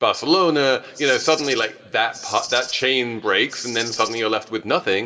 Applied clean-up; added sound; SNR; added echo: none; Rattle (instrument); 13 dB; reverberation time 2.3 s.